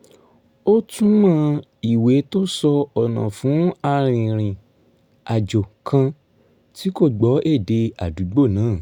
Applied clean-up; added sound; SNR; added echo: none; none; none; none.